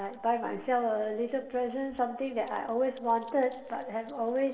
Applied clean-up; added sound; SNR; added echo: neural separator model SepFormer DNS4.